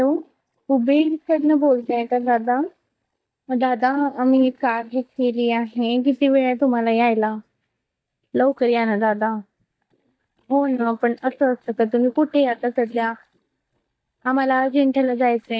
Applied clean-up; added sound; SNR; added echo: neural mask model DeepFilterNet 3.